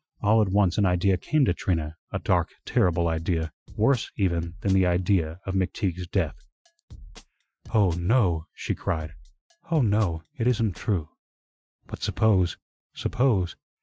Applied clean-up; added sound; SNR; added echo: classical method Wiener filter.